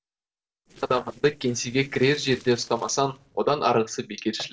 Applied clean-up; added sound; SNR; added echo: neural separator model SepFormer DNS4.